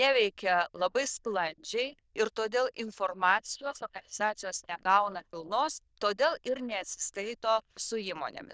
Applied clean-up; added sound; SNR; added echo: neural diffusion model UNIVERSE++.